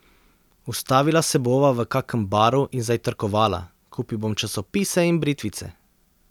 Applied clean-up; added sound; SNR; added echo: none; none; none; none.